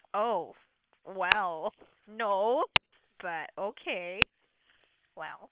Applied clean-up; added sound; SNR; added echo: neural separator model SepFormer WHAM!.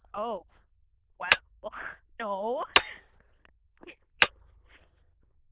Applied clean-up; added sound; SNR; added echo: neural diffusion model UNIVERSE++.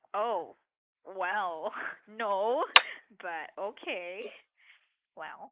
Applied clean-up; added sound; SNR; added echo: neural mask model Resemble Enhance denoiser.